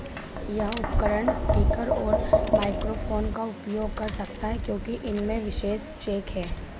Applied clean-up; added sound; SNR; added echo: none; Tap; -2 dB; none.